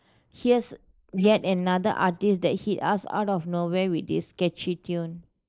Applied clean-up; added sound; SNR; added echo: neural mask model Resemble Enhance denoiser.